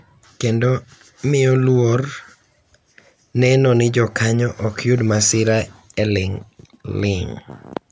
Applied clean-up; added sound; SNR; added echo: none; none; none; none.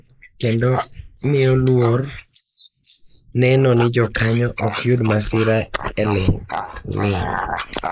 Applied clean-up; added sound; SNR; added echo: neural mask model Resemble Enhance denoiser.